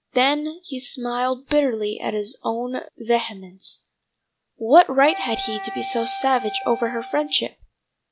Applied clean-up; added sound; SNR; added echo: none; Wind instrument, woodwind instrument; 9 dB; none.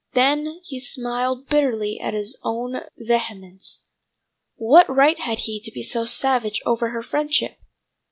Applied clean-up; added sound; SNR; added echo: none; none; none; none.